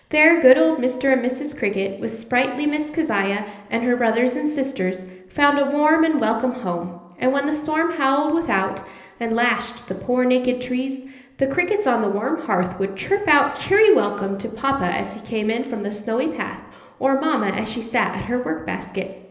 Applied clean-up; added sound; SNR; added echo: none; none; none; reverberation time 0.8 s.